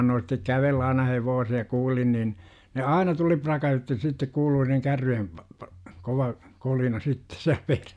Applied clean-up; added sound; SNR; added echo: none; none; none; none.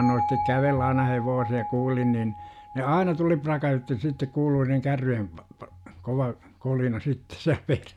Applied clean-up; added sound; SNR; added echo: none; Bell; 10 dB; none.